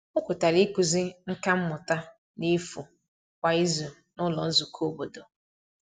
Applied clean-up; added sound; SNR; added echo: none; none; none; none.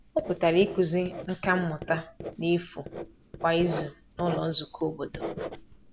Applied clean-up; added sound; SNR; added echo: none; Writing; 11 dB; none.